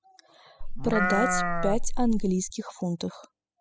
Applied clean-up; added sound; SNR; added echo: classical method spectral subtraction.